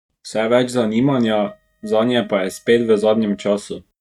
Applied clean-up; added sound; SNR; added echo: neural mask model RNNoise.